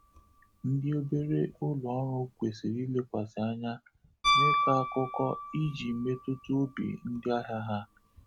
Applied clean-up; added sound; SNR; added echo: none; Piano; 3 dB; none.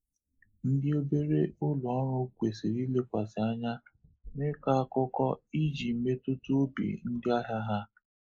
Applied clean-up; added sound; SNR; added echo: neural mask model Resemble Enhance denoiser.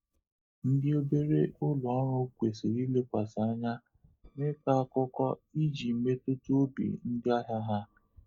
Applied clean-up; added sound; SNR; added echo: neural mask model DeepFilterNet 3.